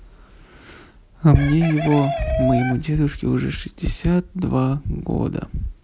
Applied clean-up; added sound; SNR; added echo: none; Chicken, rooster; 8 dB; none.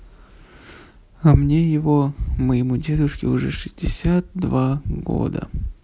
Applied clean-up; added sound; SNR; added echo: none; none; none; none.